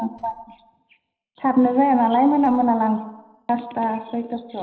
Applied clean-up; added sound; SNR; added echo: neural separator model SepFormer DNS4.